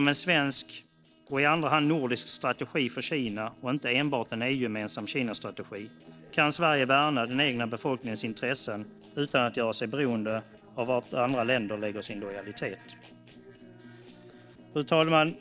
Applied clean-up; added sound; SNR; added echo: neural separator model SepFormer DNS4.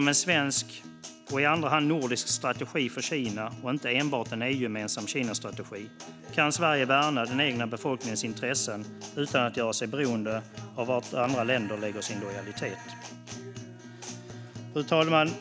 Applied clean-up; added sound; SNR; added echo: none; Guitar + Fart; 14 dB; none.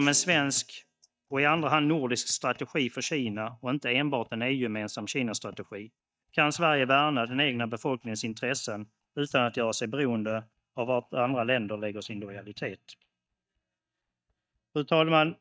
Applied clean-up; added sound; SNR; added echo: neural mask model DeepFilterNet 3.